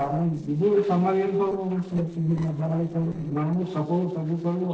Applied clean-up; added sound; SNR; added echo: neural separator model SepFormer DNS4.